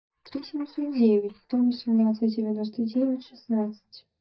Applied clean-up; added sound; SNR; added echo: neural mask model DeepFilterNet 3.